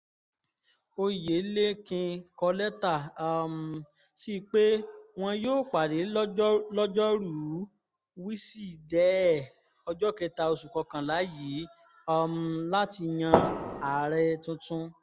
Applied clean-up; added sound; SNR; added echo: none; Fireworks; -2 dB; none.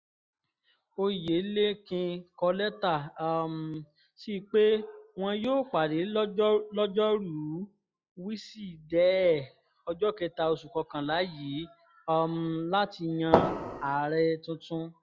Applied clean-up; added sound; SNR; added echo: classical method log-MMSE.